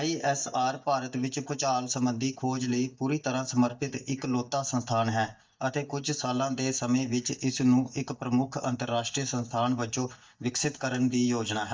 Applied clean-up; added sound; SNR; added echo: neural mask model DeepFilterNet 3.